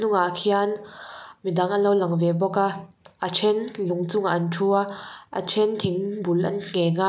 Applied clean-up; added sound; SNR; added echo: none; none; none; none.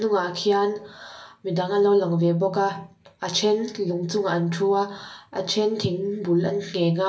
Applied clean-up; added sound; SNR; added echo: none; none; none; reverberation time 0.2 s.